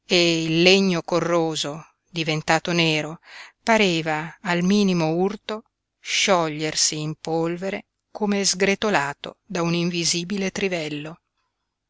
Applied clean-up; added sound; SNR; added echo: none; none; none; none.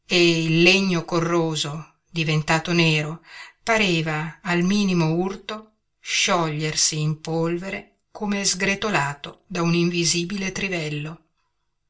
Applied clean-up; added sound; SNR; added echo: none; none; none; reverberation time 0.2 s.